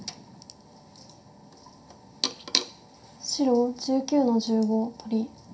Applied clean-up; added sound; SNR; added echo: none; none; none; reverberation time 0.3 s.